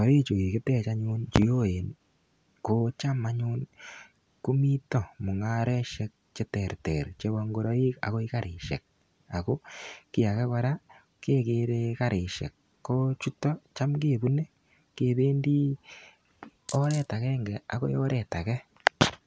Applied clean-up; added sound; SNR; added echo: none; Coin (dropping); 14 dB; none.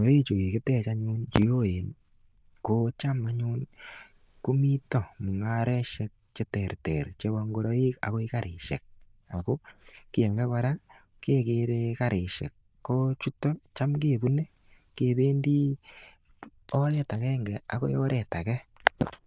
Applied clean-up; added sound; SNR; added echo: neural diffusion model UNIVERSE++.